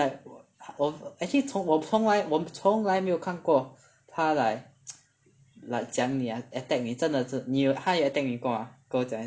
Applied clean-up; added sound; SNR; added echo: none; none; none; none.